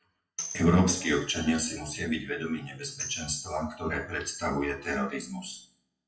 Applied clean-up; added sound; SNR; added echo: classical method WPE with log-MMSE.